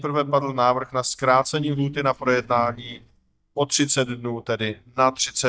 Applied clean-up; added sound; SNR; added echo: neural mask model DeepFilterNet 3.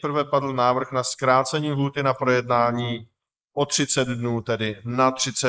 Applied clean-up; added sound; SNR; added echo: neural mask model Resemble Enhance denoiser.